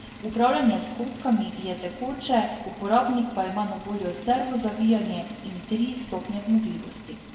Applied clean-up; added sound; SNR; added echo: none; Engine; 16 dB; reverberation time 1.1 s.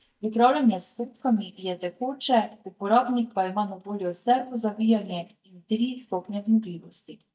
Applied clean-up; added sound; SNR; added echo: neural mask model DeepFilterNet 3.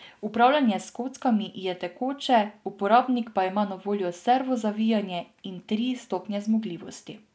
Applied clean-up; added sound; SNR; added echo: none; none; none; none.